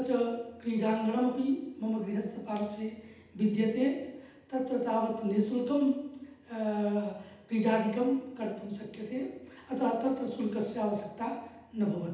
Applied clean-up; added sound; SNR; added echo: none; none; none; reverberation time 0.8 s.